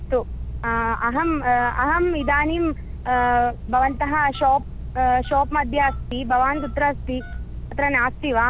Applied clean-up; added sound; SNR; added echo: none; Telephone; 9 dB; none.